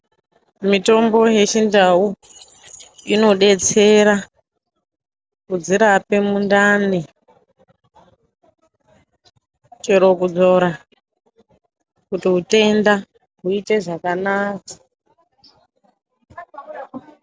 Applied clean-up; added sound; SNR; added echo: neural separator model SepFormer DNS4.